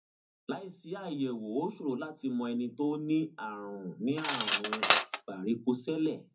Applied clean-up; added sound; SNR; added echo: none; Cutlery, silverware; -5 dB; reverberation time 0.3 s.